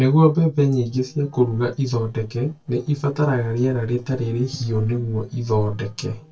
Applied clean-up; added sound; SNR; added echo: neural separator model SepFormer DNS4.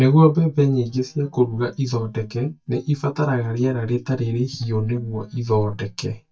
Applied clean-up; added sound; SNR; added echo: neural mask model DeepFilterNet 3.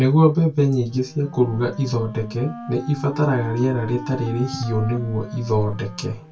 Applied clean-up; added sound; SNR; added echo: none; Wind instrument, woodwind instrument; 14 dB; reverberation time 0.2 s.